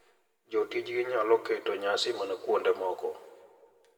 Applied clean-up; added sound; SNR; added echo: none; none; none; reverberation time 1.3 s.